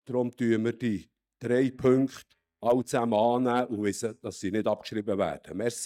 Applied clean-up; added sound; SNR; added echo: neural mask model DeepFilterNet 3.